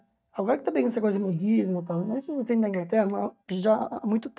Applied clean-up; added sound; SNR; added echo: neural mask model DeepFilterNet 3.